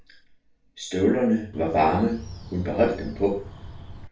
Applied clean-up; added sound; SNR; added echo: none; Bird; 14 dB; reverberation time 0.3 s.